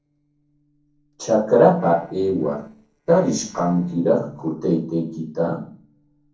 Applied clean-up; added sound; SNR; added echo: neural separator model SepFormer DNS4.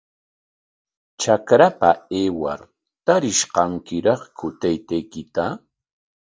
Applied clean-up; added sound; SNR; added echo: none; none; none; none.